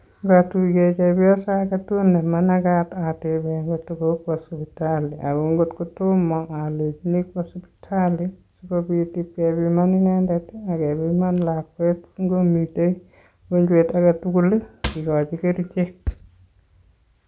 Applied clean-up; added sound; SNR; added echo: none; Cupboard open or close / Drawer open or close; 11 dB; none.